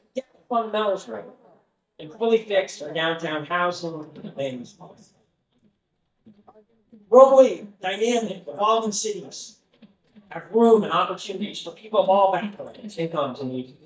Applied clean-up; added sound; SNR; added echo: neural mask model DeepFilterNet 3.